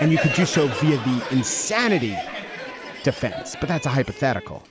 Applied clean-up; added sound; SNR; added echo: none; Crowd; 8 dB; none.